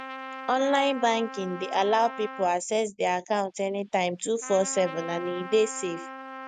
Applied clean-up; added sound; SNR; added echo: none; Trumpet; 13 dB; none.